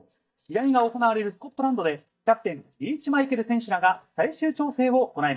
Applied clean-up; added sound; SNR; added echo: neural mask model DeepFilterNet 3.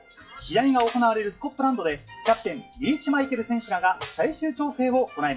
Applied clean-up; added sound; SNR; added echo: classical method WPE with log-MMSE.